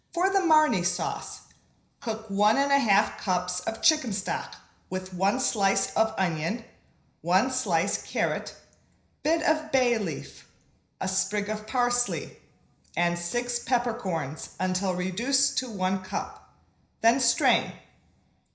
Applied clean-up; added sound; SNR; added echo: none; none; none; reverberation time 0.5 s.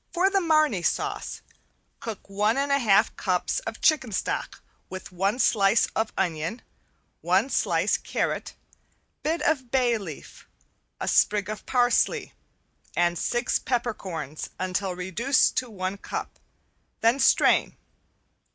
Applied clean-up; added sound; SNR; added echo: none; none; none; none.